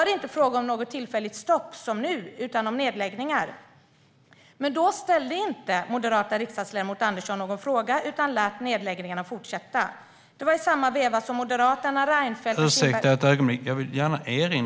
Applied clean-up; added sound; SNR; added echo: none; none; none; none.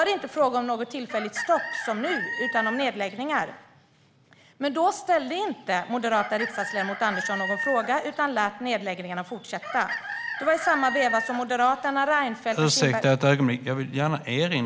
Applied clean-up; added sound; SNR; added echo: none; Chicken, rooster; 8 dB; none.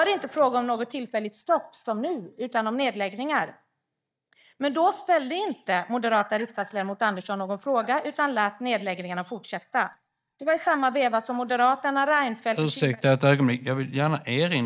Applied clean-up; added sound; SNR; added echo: neural mask model DeepFilterNet 3.